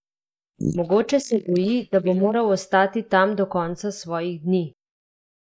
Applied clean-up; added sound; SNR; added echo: neural mask model Resemble Enhance denoiser.